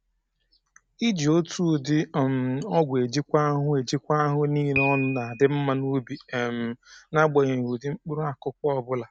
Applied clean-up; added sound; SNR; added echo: none; Piano; 16 dB; none.